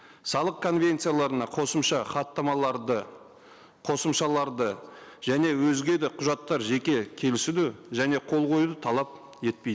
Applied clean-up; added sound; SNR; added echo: none; none; none; none.